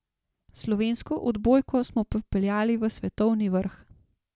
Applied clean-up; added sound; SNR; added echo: none; none; none; none.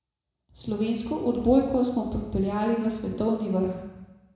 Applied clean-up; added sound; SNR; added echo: none; none; none; reverberation time 1.0 s.